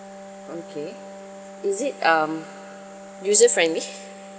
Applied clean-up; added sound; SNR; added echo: none; Wind instrument, woodwind instrument; 16 dB; none.